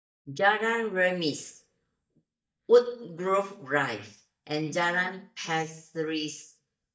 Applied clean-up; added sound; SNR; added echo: neural mask model DeepFilterNet 3.